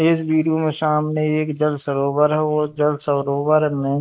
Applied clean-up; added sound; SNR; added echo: neural mask model Resemble Enhance denoiser.